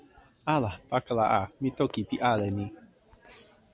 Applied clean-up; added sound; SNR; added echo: none; none; none; none.